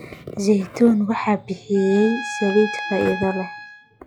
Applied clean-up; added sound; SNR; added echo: classical method log-MMSE.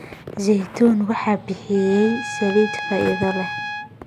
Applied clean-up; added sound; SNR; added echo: none; Trumpet; 11 dB; none.